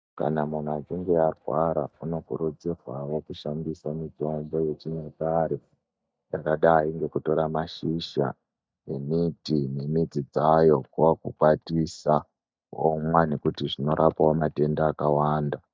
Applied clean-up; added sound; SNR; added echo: neural mask model DeepFilterNet 3.